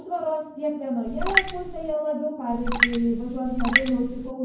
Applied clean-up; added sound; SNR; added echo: none; Raindrop; -1 dB; reverberation time 0.9 s.